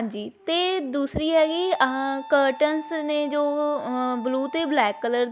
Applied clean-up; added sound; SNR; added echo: none; Wind instrument, woodwind instrument; 17 dB; none.